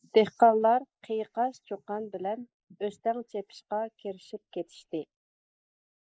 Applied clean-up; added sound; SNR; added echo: neural mask model Resemble Enhance denoiser.